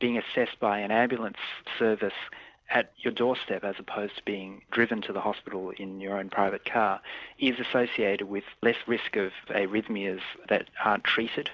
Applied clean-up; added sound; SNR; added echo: none; none; none; none.